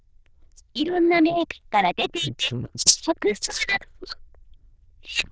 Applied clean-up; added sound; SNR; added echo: neural diffusion model UNIVERSE++.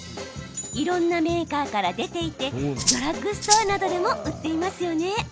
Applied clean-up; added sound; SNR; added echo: none; Rattle (instrument); 0 dB; none.